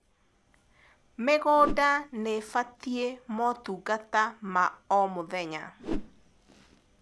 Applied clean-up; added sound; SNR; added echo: none; Whoosh, swoosh, swish; 12 dB; none.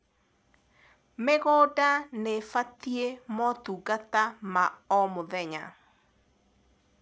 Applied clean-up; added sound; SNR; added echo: none; none; none; none.